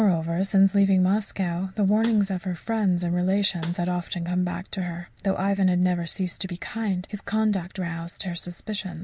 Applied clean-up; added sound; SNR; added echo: none; Snare drum; 19 dB; none.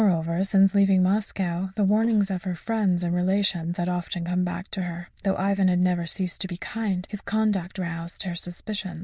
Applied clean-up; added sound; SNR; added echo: neural diffusion model UNIVERSE++.